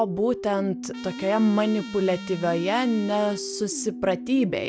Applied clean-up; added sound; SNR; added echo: none; Trumpet; 19 dB; none.